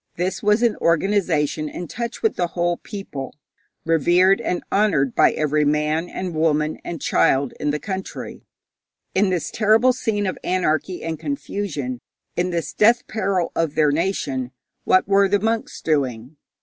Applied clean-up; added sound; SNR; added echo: none; none; none; none.